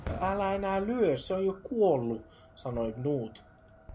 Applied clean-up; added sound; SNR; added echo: none; Fireworks; 15 dB; none.